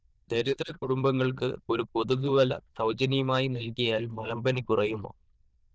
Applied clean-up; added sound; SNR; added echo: neural diffusion model UNIVERSE++.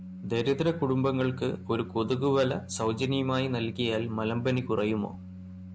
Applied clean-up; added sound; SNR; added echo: none; Organ; 14 dB; none.